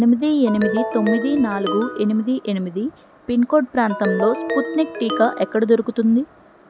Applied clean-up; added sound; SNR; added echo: none; Ringtone; 7 dB; none.